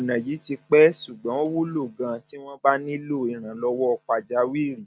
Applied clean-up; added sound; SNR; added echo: none; none; none; none.